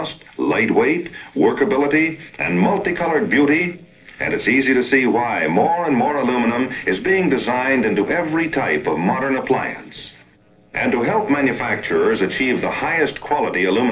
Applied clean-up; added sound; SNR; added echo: neural separator model SepFormer DNS4.